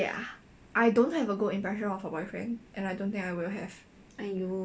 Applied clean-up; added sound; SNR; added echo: none; none; none; none.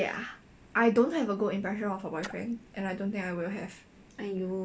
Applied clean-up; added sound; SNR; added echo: none; Splash, splatter; 19 dB; none.